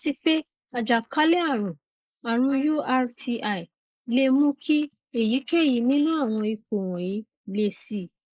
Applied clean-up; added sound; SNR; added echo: neural mask model Resemble Enhance denoiser.